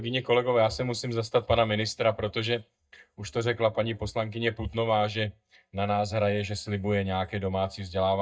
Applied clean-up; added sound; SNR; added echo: neural mask model DeepFilterNet 3.